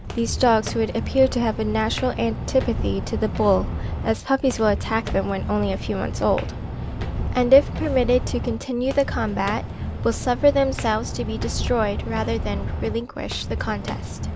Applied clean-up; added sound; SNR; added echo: none; Walk, footsteps; 5 dB; none.